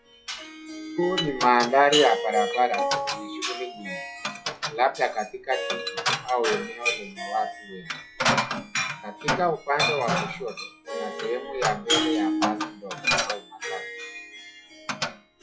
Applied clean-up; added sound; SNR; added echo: classical method log-MMSE.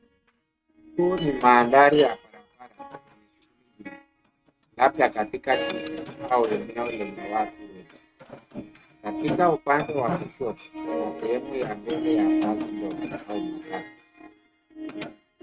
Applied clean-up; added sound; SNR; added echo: neural mask model RNNoise.